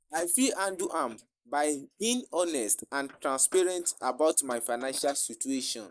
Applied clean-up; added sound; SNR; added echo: neural mask model Resemble Enhance denoiser.